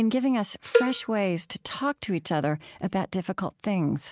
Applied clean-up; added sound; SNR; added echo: neural mask model RNNoise.